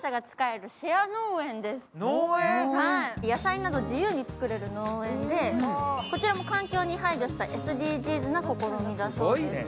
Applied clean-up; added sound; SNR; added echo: none; none; none; none.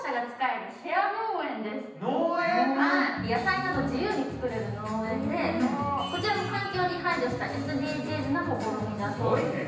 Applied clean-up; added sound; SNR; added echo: none; none; none; reverberation time 0.9 s.